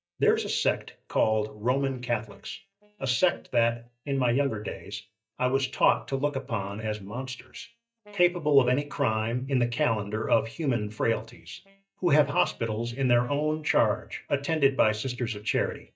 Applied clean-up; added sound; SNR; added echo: neural mask model DeepFilterNet 3.